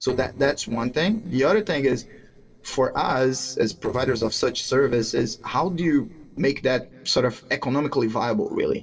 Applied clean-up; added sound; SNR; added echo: neural separator model SepFormer DNS4.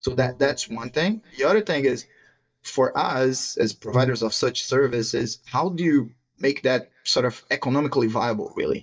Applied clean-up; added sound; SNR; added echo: neural mask model DeepFilterNet 3.